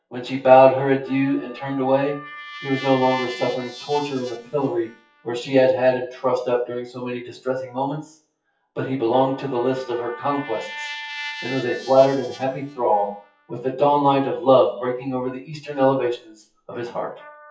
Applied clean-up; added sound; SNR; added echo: classical method WPE with log-MMSE.